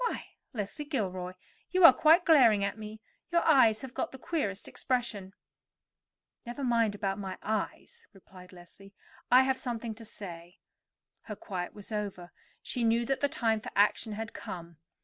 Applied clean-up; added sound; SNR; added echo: none; none; none; none.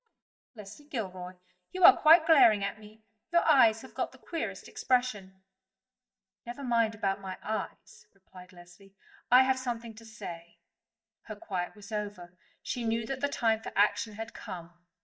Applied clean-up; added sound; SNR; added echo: neural mask model DeepFilterNet 3.